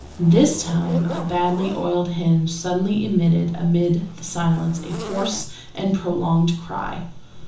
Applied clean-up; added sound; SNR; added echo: none; Zipper (clothing); 17 dB; reverberation time 0.7 s.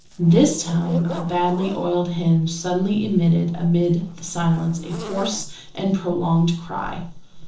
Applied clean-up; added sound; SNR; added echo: neural separator model SepFormer DNS4.